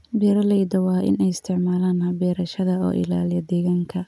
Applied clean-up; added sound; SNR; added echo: none; none; none; none.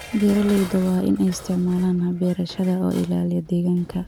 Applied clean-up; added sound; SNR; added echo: none; Dishes, pots, and pans + Growling; 18 dB; none.